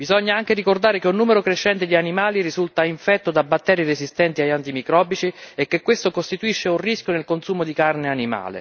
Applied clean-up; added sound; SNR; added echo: none; none; none; none.